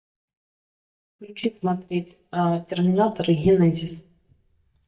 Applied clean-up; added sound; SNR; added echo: neural mask model DeepFilterNet 3.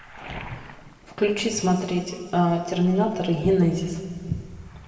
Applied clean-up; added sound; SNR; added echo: none; Waves, surf; 19 dB; reverberation time 1.9 s.